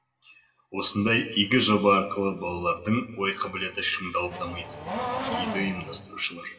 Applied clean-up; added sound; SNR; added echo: none; Race car, auto racing / Accelerating, revving, vroom; 7 dB; reverberation time 2.7 s.